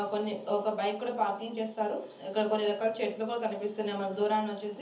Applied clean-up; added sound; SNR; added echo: none; none; none; reverberation time 0.7 s.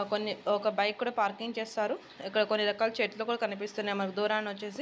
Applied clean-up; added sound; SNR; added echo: none; none; none; none.